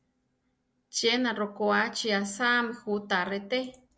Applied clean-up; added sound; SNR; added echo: none; none; none; none.